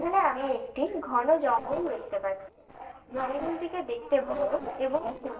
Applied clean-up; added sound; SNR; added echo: neural separator model SepFormer DNS4.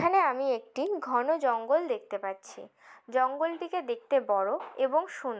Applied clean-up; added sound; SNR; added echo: none; none; none; none.